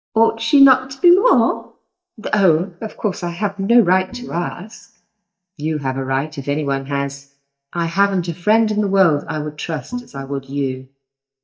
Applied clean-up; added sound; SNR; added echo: neural mask model DeepFilterNet 3.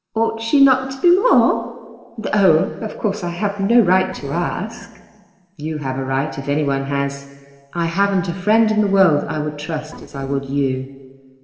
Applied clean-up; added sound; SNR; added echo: neural separator model SepFormer DNS4.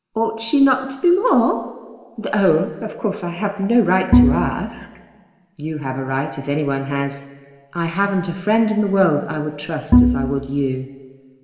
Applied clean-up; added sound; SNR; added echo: none; Bowed string instrument; -2 dB; reverberation time 1.6 s.